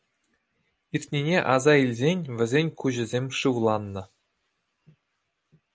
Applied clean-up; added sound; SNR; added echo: none; none; none; none.